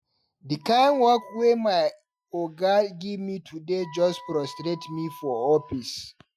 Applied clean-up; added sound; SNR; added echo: classical method Wiener filter.